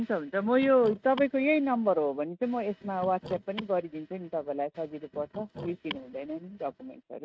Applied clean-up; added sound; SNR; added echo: neural mask model RNNoise.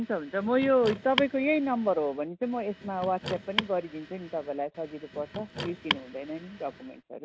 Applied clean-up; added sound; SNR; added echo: none; Car; 9 dB; none.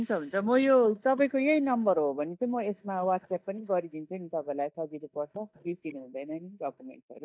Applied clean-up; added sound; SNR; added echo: neural mask model DeepFilterNet 3.